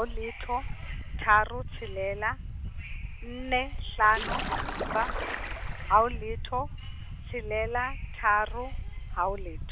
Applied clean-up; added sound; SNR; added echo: none; Subway, metro, underground / Wind + Splash, splatter; 4 dB; none.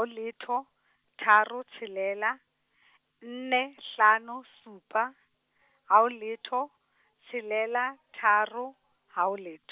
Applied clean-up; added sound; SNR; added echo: none; none; none; none.